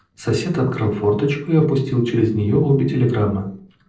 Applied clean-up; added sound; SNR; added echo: neural separator model SepFormer DNS4.